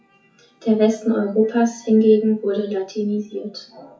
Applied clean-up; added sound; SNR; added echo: classical method WPE with log-MMSE.